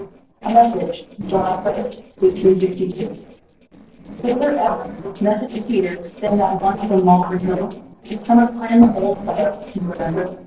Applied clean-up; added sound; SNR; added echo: neural separator model SepFormer DNS4.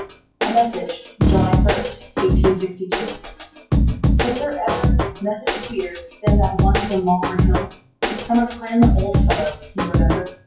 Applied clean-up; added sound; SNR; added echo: classical method WPE with log-MMSE.